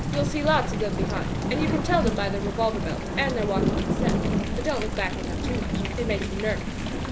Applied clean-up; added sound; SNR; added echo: none; Thunder / Rain; -2 dB; none.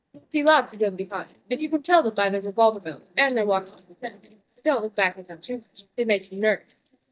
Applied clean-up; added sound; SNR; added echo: neural mask model DeepFilterNet 3.